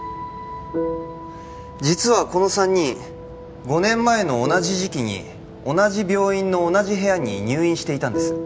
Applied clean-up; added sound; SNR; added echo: none; none; none; none.